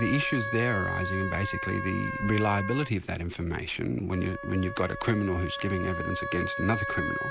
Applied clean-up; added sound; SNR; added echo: none; Wind instrument, woodwind instrument; 6 dB; none.